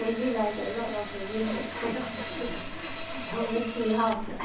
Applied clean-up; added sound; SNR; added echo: none; Sawing; 6 dB; reverberation time 0.6 s.